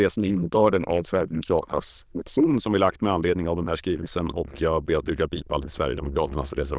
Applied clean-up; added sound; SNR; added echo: neural diffusion model UNIVERSE++.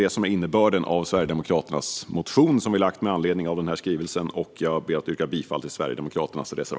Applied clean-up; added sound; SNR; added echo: none; none; none; none.